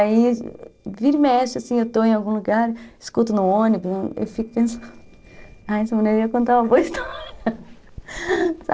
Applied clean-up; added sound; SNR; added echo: neural separator model SepFormer DNS4.